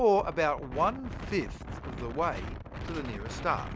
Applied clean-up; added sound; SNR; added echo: none; Wind; 8 dB; none.